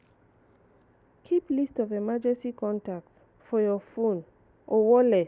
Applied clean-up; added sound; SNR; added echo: none; none; none; none.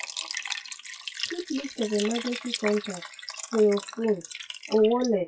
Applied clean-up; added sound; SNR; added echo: classical method WPE with log-MMSE.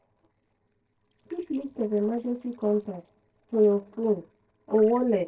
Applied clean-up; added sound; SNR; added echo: neural separator model SepFormer DNS4.